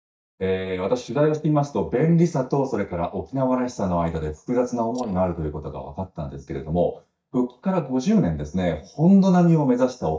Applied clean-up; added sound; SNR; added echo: neural mask model DeepFilterNet 3.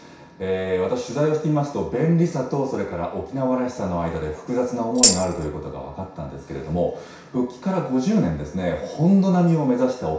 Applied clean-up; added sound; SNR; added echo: none; Tambourine; -2 dB; reverberation time 0.6 s.